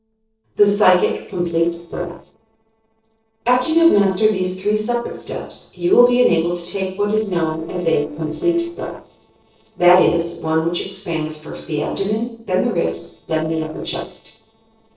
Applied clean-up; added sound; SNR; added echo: neural separator model SepFormer DNS4.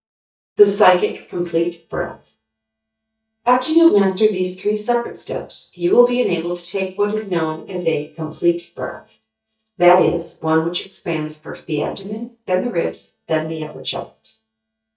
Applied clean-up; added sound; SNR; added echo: neural mask model DeepFilterNet 3.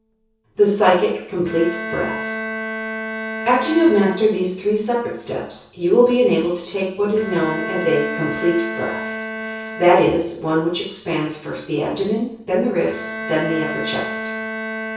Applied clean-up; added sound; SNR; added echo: none; Bowed string instrument; 10 dB; reverberation time 0.6 s.